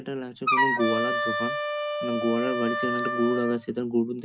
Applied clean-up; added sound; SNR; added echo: none; Wind instrument, woodwind instrument; -1 dB; reverberation time 0.3 s.